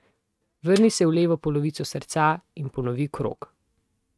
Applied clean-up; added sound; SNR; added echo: neural mask model RNNoise.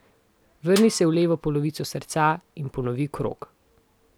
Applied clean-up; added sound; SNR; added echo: none; Snare drum; 15 dB; none.